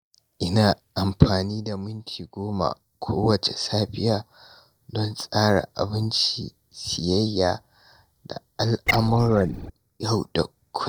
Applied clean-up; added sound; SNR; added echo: neural mask model DeepFilterNet 3.